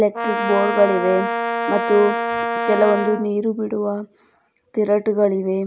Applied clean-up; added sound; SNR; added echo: none; Brass instrument; 3 dB; none.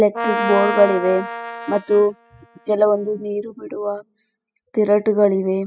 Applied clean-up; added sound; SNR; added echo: classical method spectral subtraction.